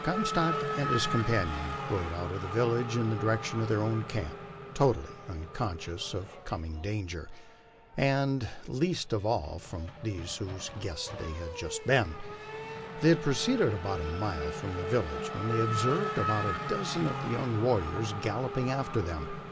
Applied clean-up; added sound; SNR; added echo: none; Race car, auto racing / Accelerating, revving, vroom; 6 dB; none.